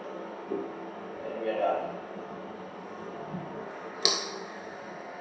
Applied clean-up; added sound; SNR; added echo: none; none; none; reverberation time 0.7 s.